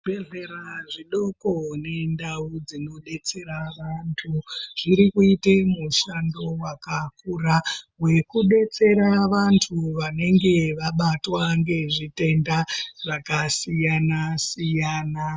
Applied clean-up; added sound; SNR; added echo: none; none; none; none.